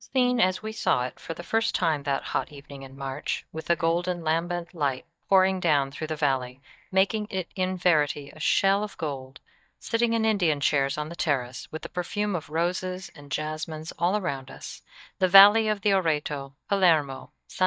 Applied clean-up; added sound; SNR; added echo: neural mask model DeepFilterNet 3.